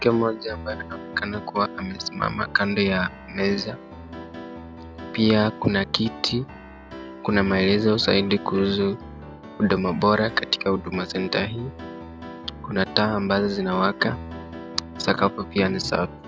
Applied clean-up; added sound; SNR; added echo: none; Piano; 14 dB; none.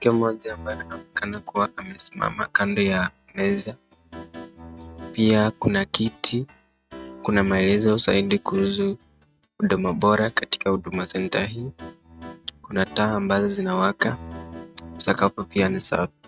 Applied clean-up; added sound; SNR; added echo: neural mask model RNNoise.